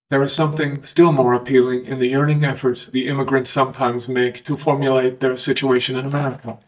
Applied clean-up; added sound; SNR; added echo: neural mask model DeepFilterNet 3.